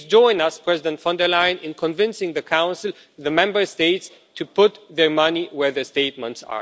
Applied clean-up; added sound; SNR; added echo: none; none; none; none.